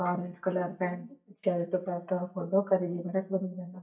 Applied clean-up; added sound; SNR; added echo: neural mask model DeepFilterNet 3.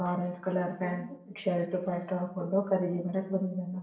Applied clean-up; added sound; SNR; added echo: neural separator model SepFormer DNS4.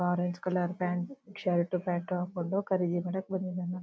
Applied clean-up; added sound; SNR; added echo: none; none; none; none.